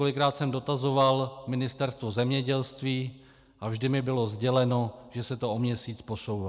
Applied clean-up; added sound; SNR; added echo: none; none; none; none.